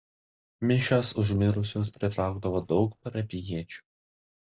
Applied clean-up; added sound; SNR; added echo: neural mask model DeepFilterNet 3.